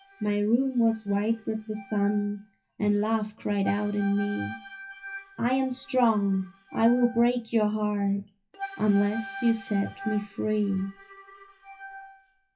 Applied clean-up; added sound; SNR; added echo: classical method WPE with log-MMSE.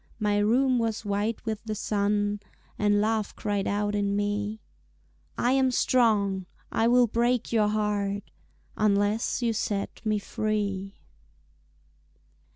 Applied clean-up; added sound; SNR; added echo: none; none; none; none.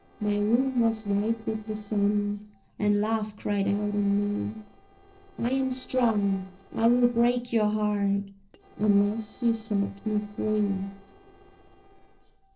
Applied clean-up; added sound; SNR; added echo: neural separator model SepFormer DNS4.